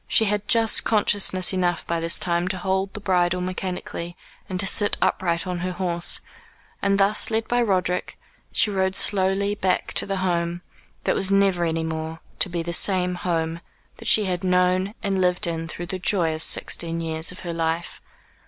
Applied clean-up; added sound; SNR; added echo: none; none; none; none.